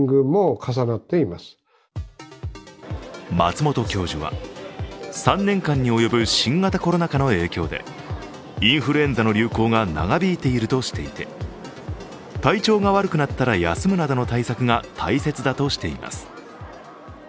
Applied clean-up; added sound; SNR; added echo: none; none; none; none.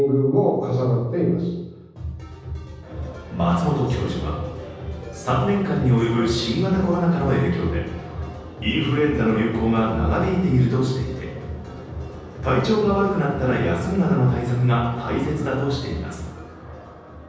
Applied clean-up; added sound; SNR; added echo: none; none; none; reverberation time 1.1 s.